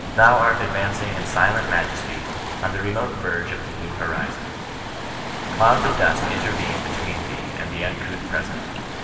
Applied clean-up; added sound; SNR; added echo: none; Waves, surf; 6 dB; reverberation time 2.4 s.